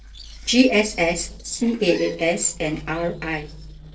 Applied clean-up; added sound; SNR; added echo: neural separator model SepFormer DNS4.